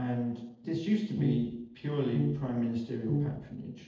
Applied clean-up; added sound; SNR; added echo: neural separator model SepFormer DNS4.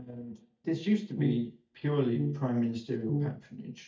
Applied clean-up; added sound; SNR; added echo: neural mask model DeepFilterNet 3.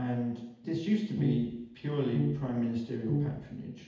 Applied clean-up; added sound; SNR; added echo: none; Brass instrument; 1 dB; reverberation time 0.8 s.